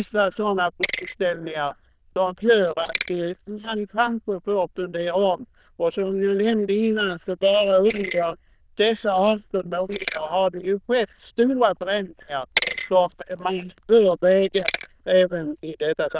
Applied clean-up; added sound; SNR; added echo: neural diffusion model UNIVERSE++.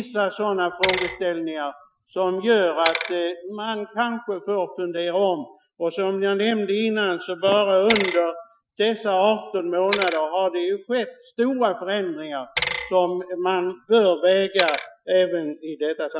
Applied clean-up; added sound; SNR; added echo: classical method Wiener filter.